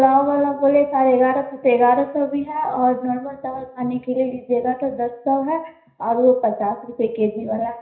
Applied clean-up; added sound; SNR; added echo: none; none; none; reverberation time 0.5 s.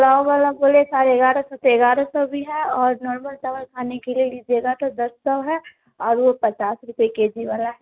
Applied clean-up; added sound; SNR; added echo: none; none; none; none.